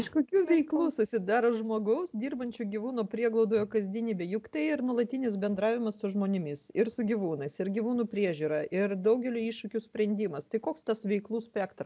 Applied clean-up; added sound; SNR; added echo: none; none; none; none.